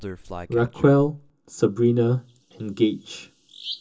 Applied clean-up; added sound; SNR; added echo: none; Bird vocalization, bird call, bird song; 17 dB; reverberation time 0.2 s.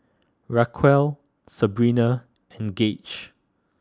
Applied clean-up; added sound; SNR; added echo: none; none; none; none.